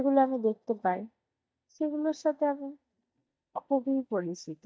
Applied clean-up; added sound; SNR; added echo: neural mask model DeepFilterNet 3.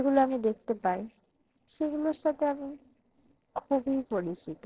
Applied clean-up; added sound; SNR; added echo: neural separator model SepFormer DNS4.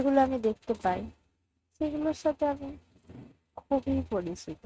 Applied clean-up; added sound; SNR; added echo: neural mask model RNNoise.